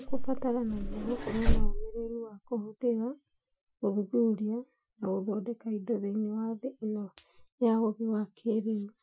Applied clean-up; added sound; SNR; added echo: classical method Wiener filter.